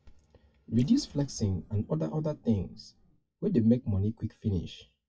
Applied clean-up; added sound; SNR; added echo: classical method WPE with log-MMSE.